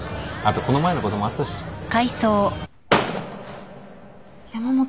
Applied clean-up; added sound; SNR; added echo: none; none; none; none.